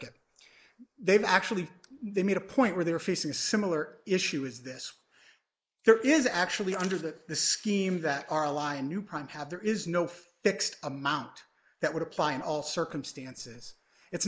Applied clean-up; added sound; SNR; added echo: neural mask model Resemble Enhance denoiser.